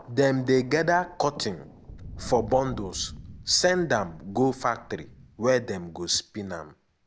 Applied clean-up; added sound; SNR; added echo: none; Thunder; 18 dB; none.